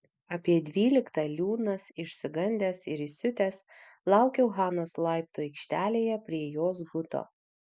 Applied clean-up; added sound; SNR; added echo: none; none; none; none.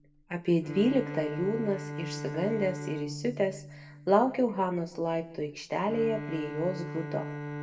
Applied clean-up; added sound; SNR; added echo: none; Bowed string instrument; 9 dB; reverberation time 0.6 s.